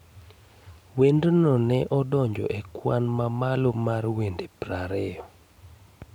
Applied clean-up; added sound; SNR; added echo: none; none; none; none.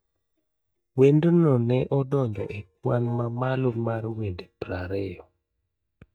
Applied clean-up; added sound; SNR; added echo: neural mask model DeepFilterNet 3.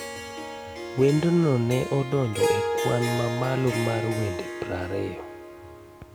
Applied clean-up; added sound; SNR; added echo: none; Harp; 5 dB; none.